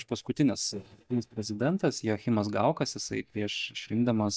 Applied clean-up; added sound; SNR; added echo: neural mask model DeepFilterNet 3.